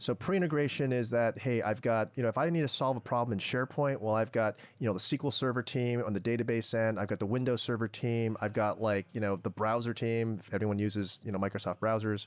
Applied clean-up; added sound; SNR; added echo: none; none; none; none.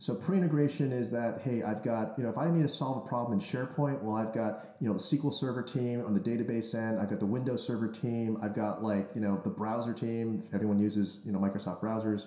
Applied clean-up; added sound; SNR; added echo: none; none; none; reverberation time 0.7 s.